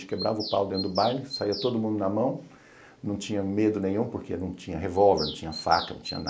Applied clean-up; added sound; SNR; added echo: neural mask model Resemble Enhance denoiser.